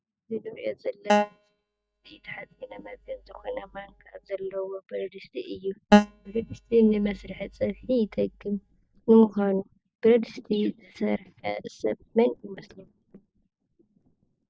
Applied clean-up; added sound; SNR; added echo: neural mask model DeepFilterNet 3.